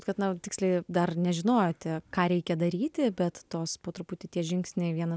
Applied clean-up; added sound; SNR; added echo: none; none; none; none.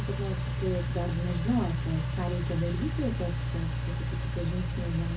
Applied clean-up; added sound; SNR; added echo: none; Engine; -2 dB; reverberation time 0.4 s.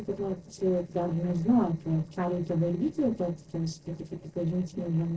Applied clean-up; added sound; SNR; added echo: neural separator model SepFormer DNS4.